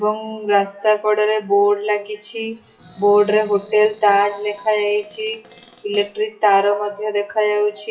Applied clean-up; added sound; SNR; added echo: classical method WPE with log-MMSE.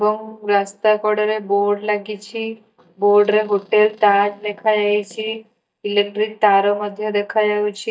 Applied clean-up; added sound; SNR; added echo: neural mask model DeepFilterNet 3.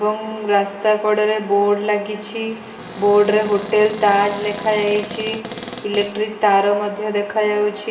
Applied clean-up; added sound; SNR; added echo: none; Cupboard open or close; 14 dB; reverberation time 2.3 s.